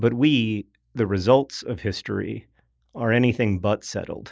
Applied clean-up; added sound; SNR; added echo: none; none; none; none.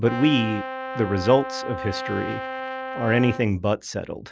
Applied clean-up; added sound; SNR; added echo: none; Brass instrument; 8 dB; none.